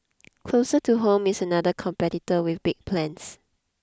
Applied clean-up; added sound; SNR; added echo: none; none; none; none.